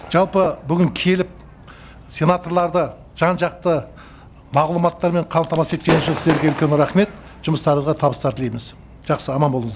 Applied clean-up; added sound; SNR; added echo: none; Gunshot, gunfire / Fireworks; 13 dB; none.